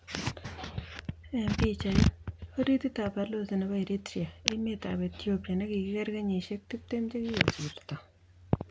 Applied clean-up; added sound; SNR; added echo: none; none; none; none.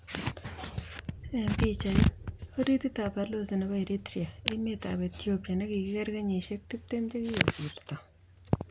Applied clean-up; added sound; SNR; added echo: none; Engine / Car; 19 dB; none.